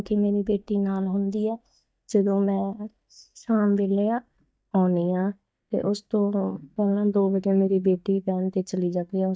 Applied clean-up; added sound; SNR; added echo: neural mask model DeepFilterNet 3.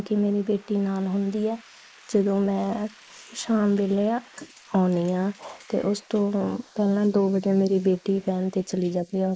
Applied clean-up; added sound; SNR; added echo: neural mask model Resemble Enhance denoiser.